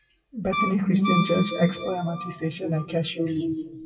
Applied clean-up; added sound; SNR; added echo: classical method WPE with log-MMSE.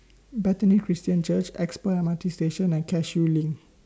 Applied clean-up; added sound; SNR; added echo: none; none; none; none.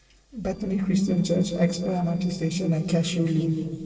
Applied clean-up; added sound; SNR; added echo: neural separator model SepFormer DNS4.